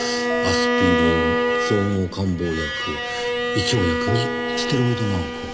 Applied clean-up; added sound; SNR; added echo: none; Bowed string instrument; -1 dB; none.